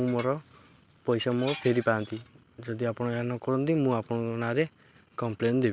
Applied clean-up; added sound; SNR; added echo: none; Dishes, pots, and pans; 18 dB; none.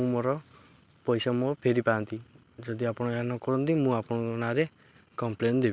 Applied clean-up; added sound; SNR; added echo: none; none; none; none.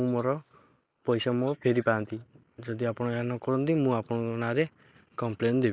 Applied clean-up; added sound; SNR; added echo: neural mask model Resemble Enhance denoiser.